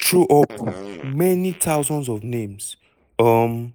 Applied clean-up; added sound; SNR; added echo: neural mask model Resemble Enhance denoiser.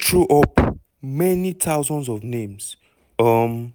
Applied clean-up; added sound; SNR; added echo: none; none; none; none.